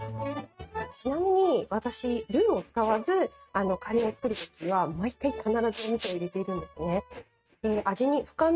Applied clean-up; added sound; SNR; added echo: neural mask model RNNoise.